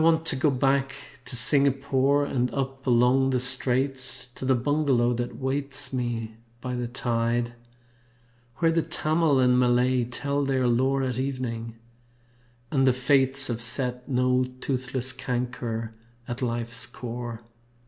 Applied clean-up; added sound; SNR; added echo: none; none; none; none.